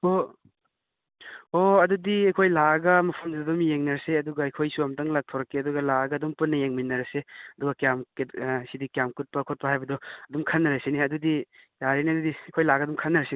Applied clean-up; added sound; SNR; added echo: none; none; none; none.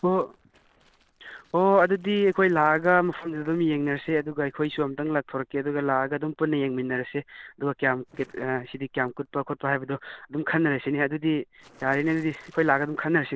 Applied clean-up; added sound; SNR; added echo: neural separator model SepFormer DNS4.